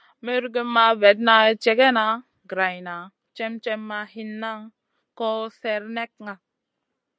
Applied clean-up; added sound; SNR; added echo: none; none; none; none.